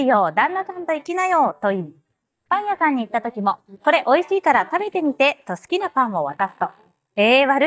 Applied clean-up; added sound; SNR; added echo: neural mask model DeepFilterNet 3.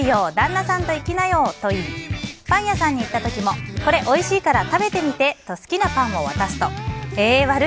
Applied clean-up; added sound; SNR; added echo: none; none; none; none.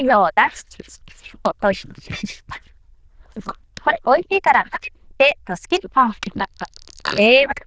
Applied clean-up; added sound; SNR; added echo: neural diffusion model UNIVERSE++.